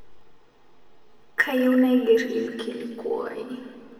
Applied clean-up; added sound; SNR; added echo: none; none; none; reverberation time 2.1 s.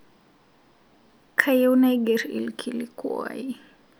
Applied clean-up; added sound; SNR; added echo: none; none; none; none.